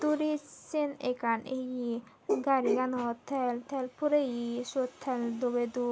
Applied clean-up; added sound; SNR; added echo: none; none; none; none.